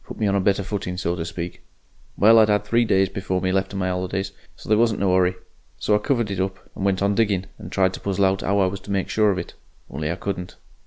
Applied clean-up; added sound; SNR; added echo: none; none; none; none.